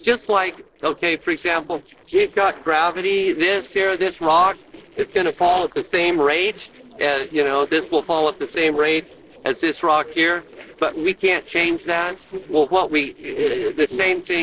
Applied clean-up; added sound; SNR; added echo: neural separator model SepFormer DNS4.